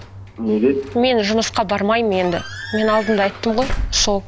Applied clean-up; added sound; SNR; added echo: none; Squeak / Slam / Alarm / Wood; 10 dB; none.